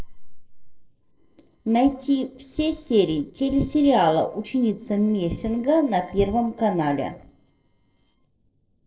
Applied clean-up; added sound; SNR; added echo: neural separator model SepFormer DNS4.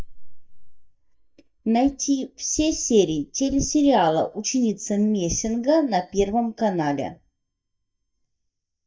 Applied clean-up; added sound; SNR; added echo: neural mask model DeepFilterNet 3.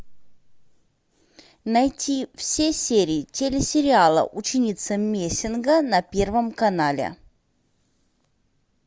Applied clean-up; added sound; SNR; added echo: none; none; none; none.